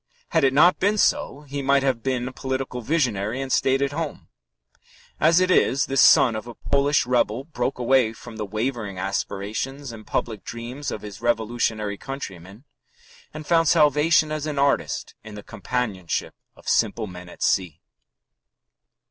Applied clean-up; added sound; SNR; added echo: none; none; none; none.